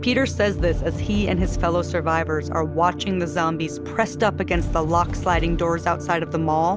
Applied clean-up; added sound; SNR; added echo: none; Fireworks; 9 dB; none.